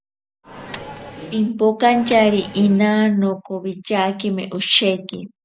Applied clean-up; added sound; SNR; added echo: none; Microwave oven; 15 dB; none.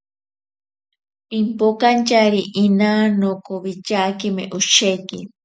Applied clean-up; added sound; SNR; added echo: none; none; none; none.